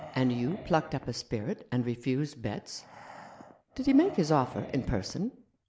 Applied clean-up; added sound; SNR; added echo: none; Breathing; 18 dB; none.